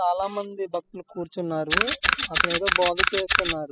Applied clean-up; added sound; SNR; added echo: classical method spectral subtraction.